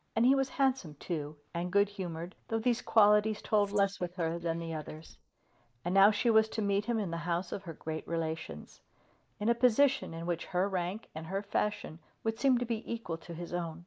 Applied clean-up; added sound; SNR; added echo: neural mask model Resemble Enhance denoiser.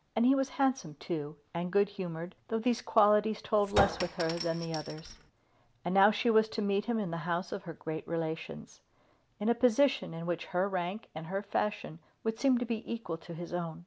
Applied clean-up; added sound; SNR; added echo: none; Chink, clink; 5 dB; none.